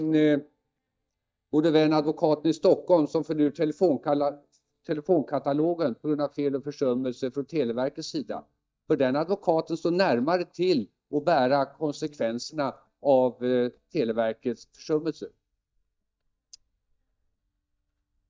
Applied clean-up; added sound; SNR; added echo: neural mask model DeepFilterNet 3.